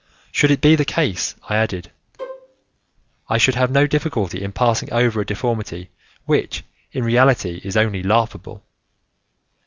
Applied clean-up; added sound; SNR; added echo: none; Bowed string instrument; 15 dB; none.